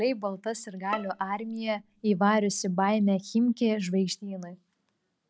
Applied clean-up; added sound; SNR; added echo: none; Bowed string instrument; 15 dB; none.